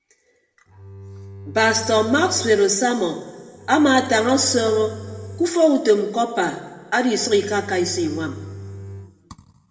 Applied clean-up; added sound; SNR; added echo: none; Bowed string instrument; 16 dB; reverberation time 1.8 s.